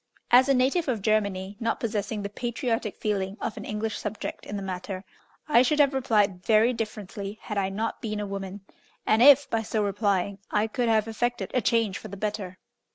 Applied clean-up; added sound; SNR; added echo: none; none; none; none.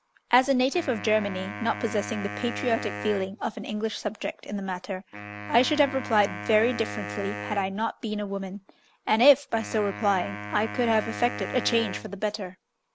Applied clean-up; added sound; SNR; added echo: none; Wind instrument, woodwind instrument; 11 dB; none.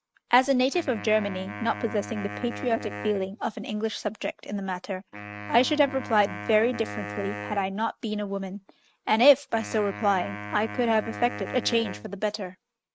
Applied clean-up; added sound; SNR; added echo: neural mask model RNNoise.